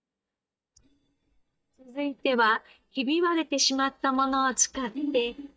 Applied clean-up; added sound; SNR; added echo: neural mask model DeepFilterNet 3.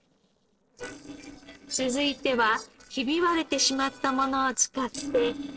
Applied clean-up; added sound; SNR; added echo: neural separator model SepFormer DNS4.